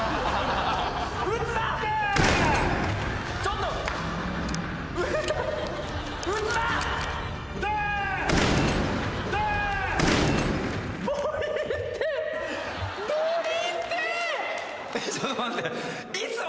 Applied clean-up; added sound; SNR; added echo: none; none; none; none.